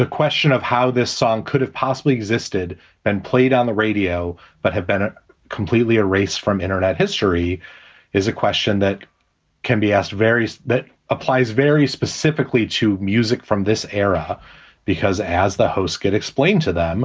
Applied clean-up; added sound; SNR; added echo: none; none; none; none.